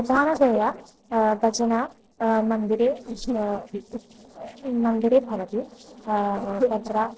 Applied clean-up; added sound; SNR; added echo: neural separator model SepFormer DNS4.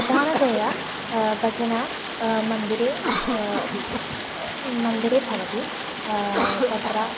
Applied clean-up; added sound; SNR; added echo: none; Stream + Cough; 3 dB; none.